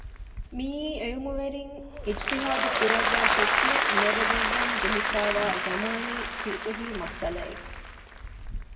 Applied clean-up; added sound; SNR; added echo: none; Applause; -4 dB; reverberation time 0.9 s.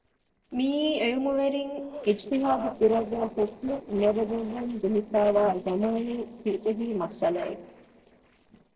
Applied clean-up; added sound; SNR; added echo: neural separator model SepFormer DNS4.